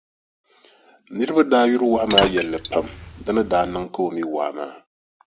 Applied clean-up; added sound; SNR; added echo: none; Liquid; 5 dB; none.